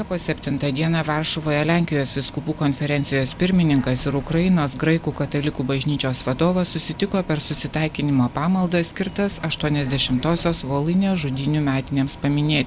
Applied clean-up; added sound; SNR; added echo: none; Bus; 15 dB; none.